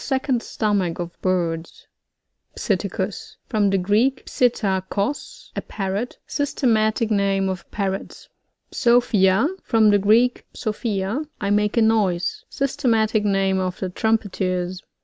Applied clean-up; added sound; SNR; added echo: none; none; none; none.